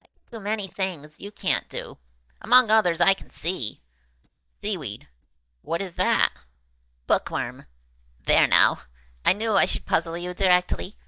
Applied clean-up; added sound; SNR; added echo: neural mask model DeepFilterNet 3.